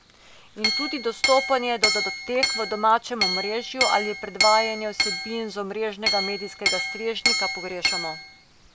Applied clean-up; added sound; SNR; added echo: none; Chink, clink; -1 dB; none.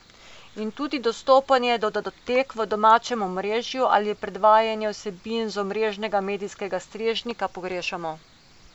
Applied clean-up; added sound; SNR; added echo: none; none; none; none.